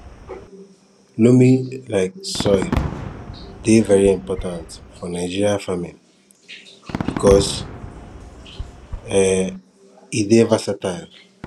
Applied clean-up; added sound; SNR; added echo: none; Fireworks; 11 dB; none.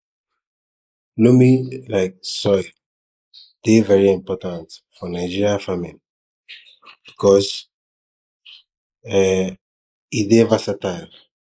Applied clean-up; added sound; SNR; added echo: neural mask model Resemble Enhance denoiser.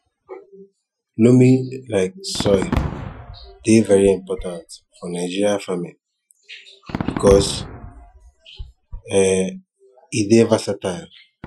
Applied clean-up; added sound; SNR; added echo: classical method Wiener filter.